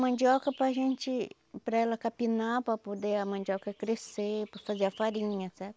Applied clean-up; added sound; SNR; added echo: none; none; none; none.